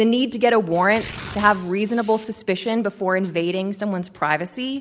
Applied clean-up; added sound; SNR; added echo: none; Tearing; 20 dB; none.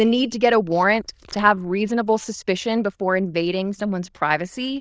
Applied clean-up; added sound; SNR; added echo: neural diffusion model UNIVERSE++.